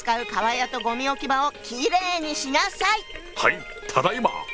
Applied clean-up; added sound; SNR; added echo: none; Sink (filling or washing); 16 dB; none.